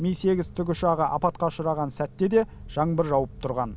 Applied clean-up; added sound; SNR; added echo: none; none; none; none.